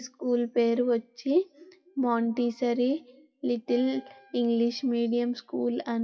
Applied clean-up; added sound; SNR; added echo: classical method WPE with log-MMSE.